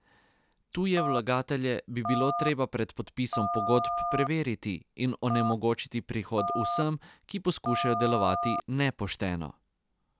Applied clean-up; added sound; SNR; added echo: none; Telephone; 3 dB; none.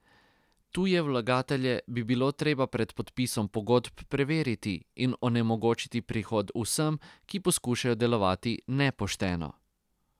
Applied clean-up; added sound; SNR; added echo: none; none; none; none.